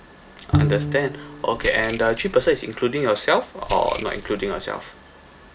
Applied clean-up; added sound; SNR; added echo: none; Keys jangling + Bowed string instrument; 3 dB; none.